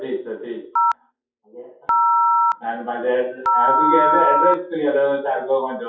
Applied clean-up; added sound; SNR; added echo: classical method WPE with log-MMSE.